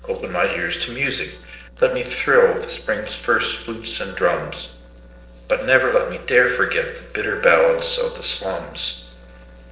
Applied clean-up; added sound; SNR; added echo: neural separator model SepFormer DNS4.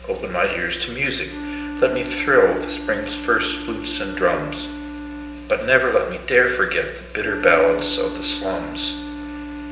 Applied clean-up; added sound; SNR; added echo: none; Wind instrument, woodwind instrument; 11 dB; reverberation time 0.9 s.